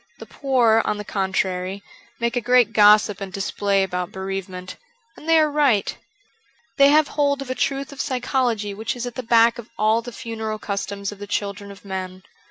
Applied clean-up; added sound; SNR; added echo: none; none; none; none.